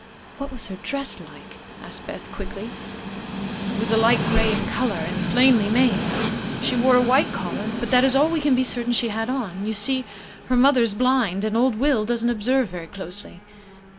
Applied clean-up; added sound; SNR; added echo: none; Train; 7 dB; none.